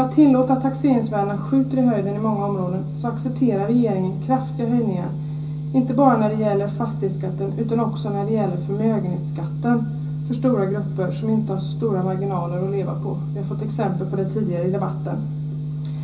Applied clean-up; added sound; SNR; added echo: none; none; none; reverberation time 0.5 s.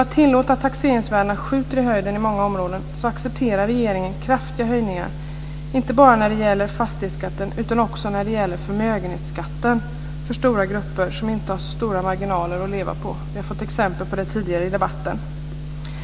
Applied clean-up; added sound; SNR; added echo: none; none; none; none.